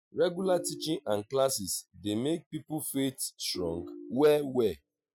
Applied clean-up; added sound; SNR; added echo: classical method spectral subtraction.